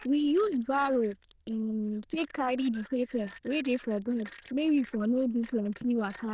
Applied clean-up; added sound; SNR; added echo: neural diffusion model UNIVERSE++.